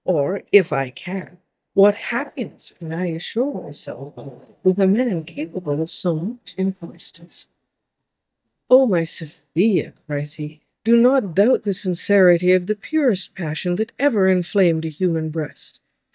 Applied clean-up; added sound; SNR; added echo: neural mask model DeepFilterNet 3.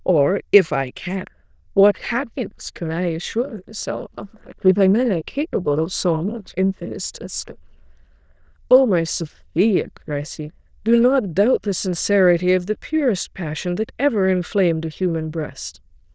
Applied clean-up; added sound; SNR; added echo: neural diffusion model UNIVERSE++.